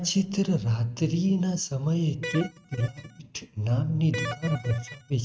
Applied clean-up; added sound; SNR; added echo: neural mask model RNNoise.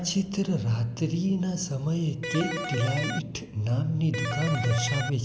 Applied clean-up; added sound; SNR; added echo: none; Electric guitar; 5 dB; none.